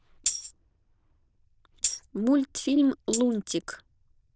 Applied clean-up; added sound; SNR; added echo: neural diffusion model UNIVERSE++.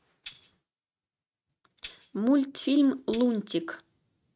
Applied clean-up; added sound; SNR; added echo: neural mask model RNNoise.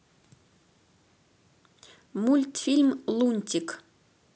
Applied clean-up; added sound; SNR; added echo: none; none; none; none.